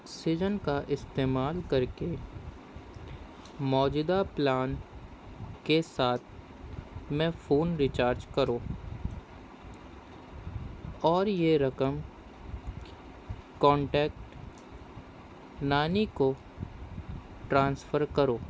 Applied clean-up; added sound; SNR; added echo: none; none; none; none.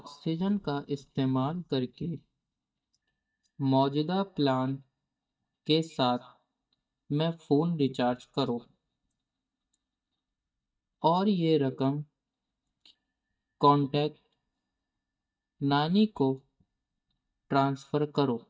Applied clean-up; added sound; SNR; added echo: neural mask model DeepFilterNet 3.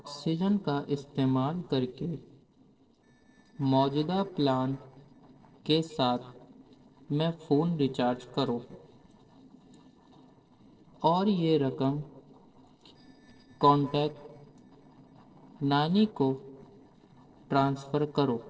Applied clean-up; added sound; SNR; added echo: neural separator model SepFormer DNS4.